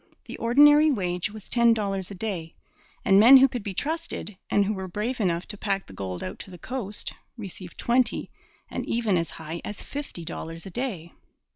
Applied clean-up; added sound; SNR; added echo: none; none; none; none.